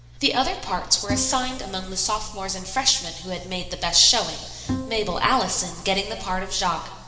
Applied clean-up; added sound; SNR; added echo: none; Bowed string instrument; 9 dB; reverberation time 2.0 s.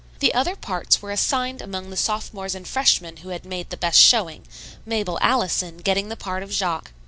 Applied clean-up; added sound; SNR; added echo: none; none; none; none.